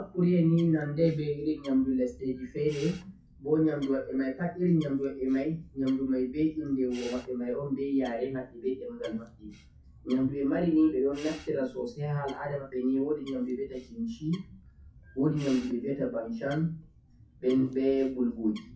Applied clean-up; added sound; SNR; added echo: classical method WPE with log-MMSE.